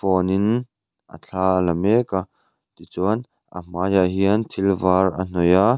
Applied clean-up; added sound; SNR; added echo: none; none; none; none.